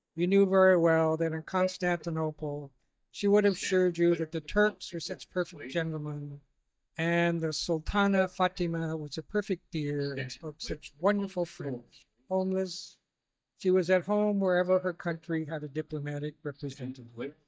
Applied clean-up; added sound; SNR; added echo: neural mask model DeepFilterNet 3.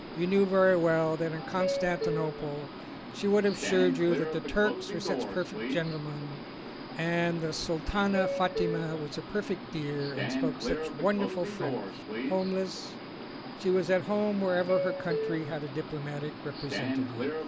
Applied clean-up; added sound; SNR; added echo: none; Subway, metro, underground; 5 dB; none.